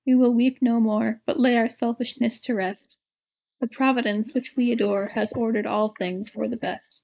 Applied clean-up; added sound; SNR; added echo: neural mask model Resemble Enhance denoiser.